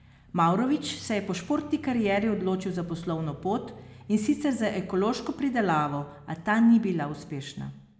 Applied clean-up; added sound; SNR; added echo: none; none; none; none.